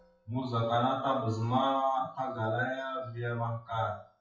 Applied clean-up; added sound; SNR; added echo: classical method WPE with log-MMSE.